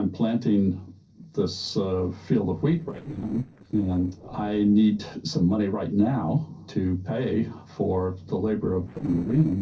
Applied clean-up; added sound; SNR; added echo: neural separator model SepFormer DNS4.